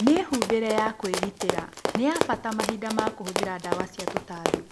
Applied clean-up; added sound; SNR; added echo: none; Run; 2 dB; none.